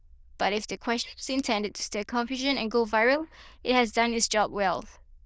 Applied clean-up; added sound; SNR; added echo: neural diffusion model UNIVERSE++.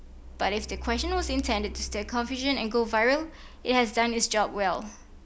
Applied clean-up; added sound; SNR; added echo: none; Truck; 12 dB; none.